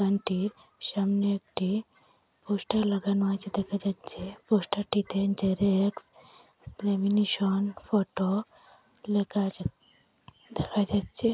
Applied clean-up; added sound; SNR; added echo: none; none; none; none.